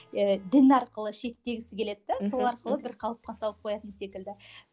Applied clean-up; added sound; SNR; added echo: none; none; none; none.